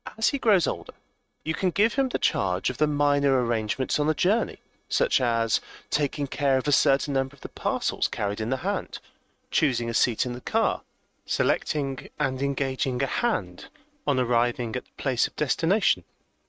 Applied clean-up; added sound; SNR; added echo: neural mask model RNNoise.